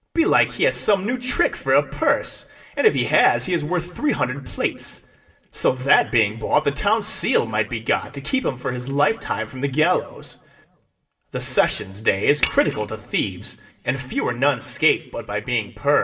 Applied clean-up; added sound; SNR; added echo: none; Shatter; 6 dB; reverberation time 0.8 s.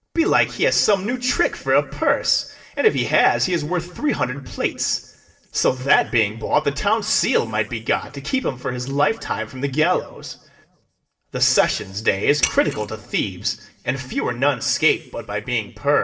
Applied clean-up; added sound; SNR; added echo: neural separator model SepFormer DNS4.